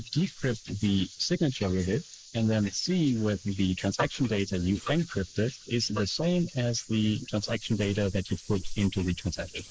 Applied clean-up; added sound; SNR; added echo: neural mask model Resemble Enhance denoiser.